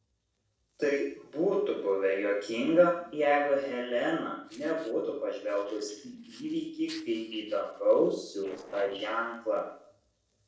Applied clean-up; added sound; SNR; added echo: neural separator model SepFormer DNS4.